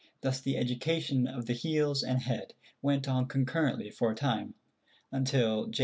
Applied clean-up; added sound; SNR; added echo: none; none; none; none.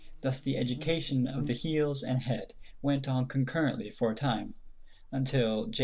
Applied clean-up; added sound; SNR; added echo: none; Buzz; 13 dB; none.